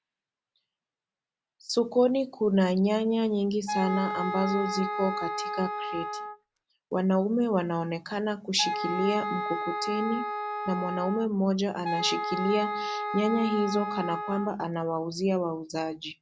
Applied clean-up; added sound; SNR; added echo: none; Wind instrument, woodwind instrument; 4 dB; none.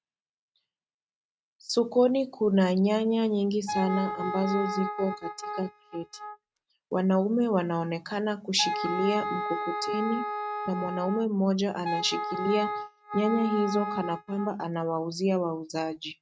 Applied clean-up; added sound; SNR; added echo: neural mask model RNNoise.